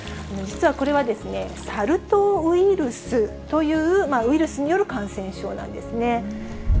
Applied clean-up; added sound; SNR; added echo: none; Toilet flush; 11 dB; none.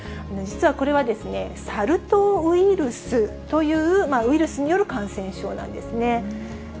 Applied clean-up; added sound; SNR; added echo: none; none; none; none.